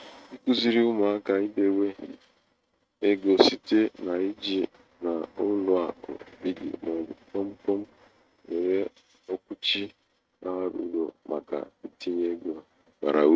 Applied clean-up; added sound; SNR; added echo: neural mask model RNNoise.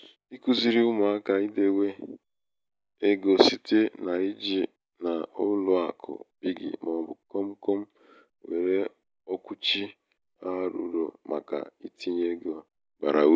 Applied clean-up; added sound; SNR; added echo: none; none; none; none.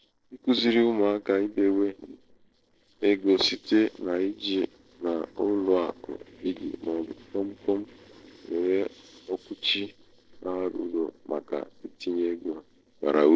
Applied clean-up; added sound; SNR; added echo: neural separator model SepFormer DNS4.